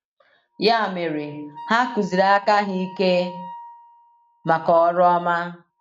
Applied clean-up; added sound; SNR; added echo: neural mask model RNNoise.